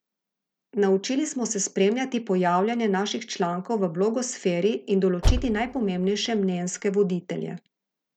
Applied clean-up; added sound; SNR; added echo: none; Car; 3 dB; none.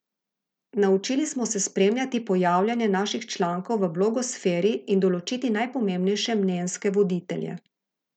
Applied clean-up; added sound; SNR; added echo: none; none; none; none.